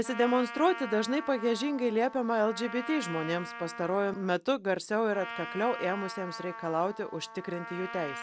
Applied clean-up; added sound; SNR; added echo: none; Trumpet; 12 dB; none.